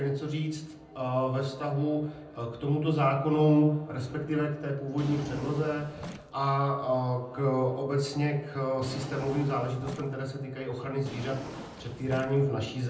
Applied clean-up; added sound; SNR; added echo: none; Drawer open or close; 14 dB; reverberation time 0.6 s.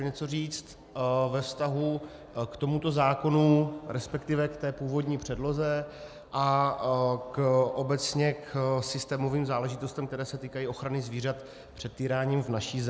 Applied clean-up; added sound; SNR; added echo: none; none; none; none.